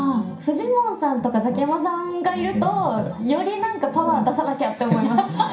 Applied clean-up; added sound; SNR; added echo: none; none; none; reverberation time 0.5 s.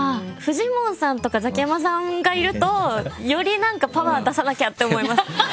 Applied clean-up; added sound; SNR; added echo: none; none; none; none.